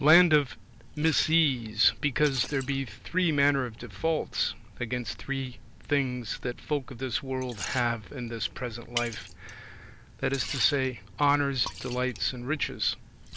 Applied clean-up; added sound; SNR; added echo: none; Liquid; 15 dB; none.